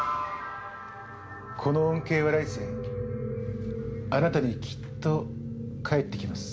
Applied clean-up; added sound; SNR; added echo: none; none; none; none.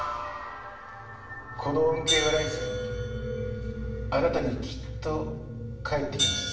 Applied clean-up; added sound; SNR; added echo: none; Hi-hat; 6 dB; reverberation time 0.8 s.